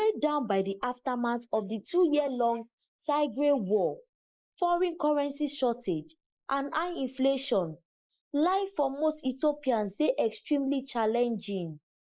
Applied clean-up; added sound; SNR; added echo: neural mask model Resemble Enhance denoiser.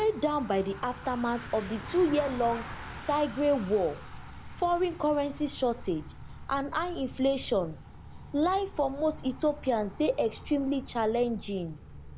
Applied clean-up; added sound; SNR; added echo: none; Bicycle; 13 dB; none.